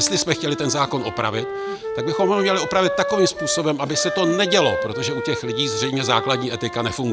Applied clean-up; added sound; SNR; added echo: none; Wind instrument, woodwind instrument; 6 dB; none.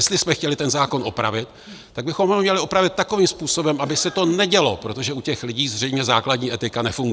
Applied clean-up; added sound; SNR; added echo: none; none; none; none.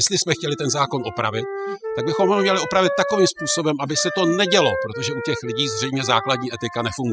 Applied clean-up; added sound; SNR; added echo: classical method spectral subtraction.